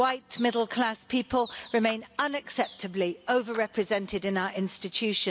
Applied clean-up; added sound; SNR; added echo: none; Clapping + Bird; 20 dB; none.